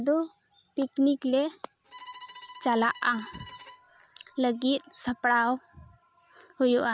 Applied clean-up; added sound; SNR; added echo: none; Bowed string instrument; 19 dB; none.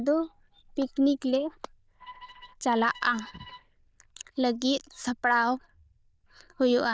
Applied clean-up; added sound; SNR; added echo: neural diffusion model UNIVERSE++.